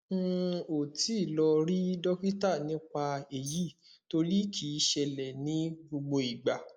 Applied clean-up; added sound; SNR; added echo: neural mask model Resemble Enhance denoiser.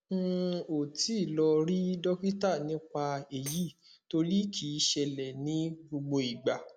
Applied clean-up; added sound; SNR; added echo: none; Tambourine; 17 dB; none.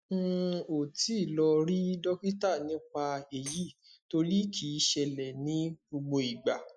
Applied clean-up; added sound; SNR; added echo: classical method Wiener filter.